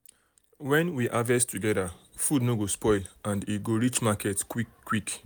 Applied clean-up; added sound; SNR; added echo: none; none; none; none.